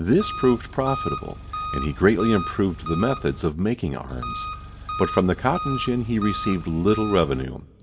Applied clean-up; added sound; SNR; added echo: none; Engine; 9 dB; reverberation time 0.3 s.